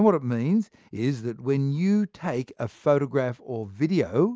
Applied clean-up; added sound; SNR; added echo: none; none; none; none.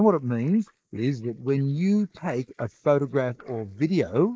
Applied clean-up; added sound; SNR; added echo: neural mask model Resemble Enhance denoiser.